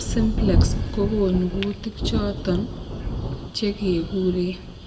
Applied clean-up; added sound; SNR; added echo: none; Thunder; 1 dB; reverberation time 1.0 s.